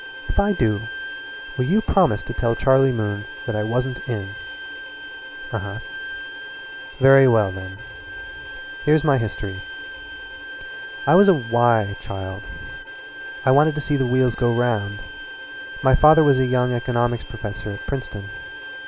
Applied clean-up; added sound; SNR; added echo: none; Bowed string instrument; 13 dB; none.